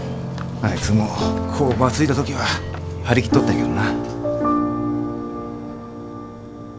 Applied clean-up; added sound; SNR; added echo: none; Bowed string instrument + Tools; 18 dB; none.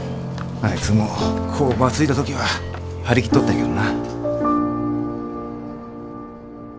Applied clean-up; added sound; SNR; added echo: none; none; none; none.